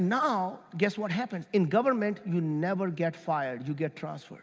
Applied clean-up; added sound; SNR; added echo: none; none; none; none.